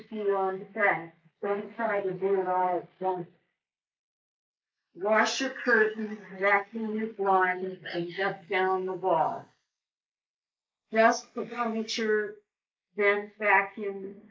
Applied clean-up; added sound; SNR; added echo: neural mask model Resemble Enhance denoiser.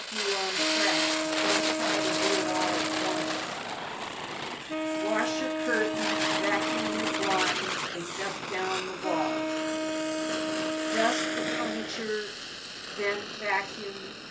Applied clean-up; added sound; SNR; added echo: none; Fire + Wind instrument, woodwind instrument; -5 dB; none.